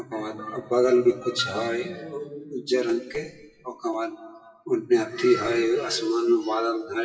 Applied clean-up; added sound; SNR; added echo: classical method WPE with log-MMSE.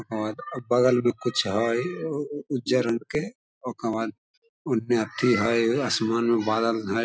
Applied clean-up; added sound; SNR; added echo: none; none; none; none.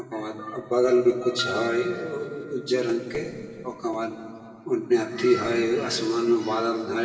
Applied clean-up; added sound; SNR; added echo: none; Piano; 19 dB; reverberation time 2.5 s.